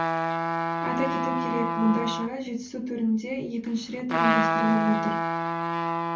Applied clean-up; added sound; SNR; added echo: none; Trumpet; -1 dB; reverberation time 0.3 s.